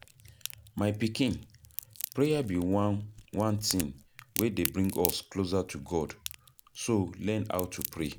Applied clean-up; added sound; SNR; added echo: none; Crack; 11 dB; none.